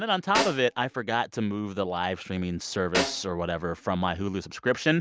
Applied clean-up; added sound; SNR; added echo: none; Snare drum; 6 dB; none.